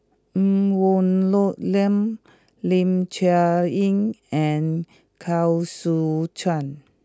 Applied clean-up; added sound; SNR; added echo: none; none; none; none.